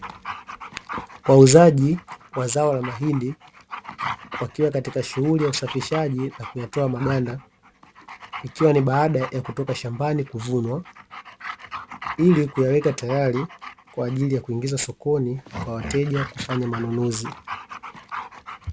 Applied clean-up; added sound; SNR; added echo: none; Dog; 14 dB; none.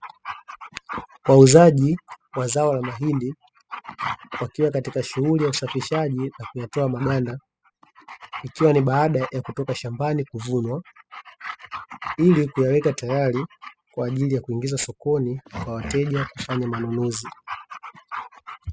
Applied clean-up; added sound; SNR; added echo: classical method spectral subtraction.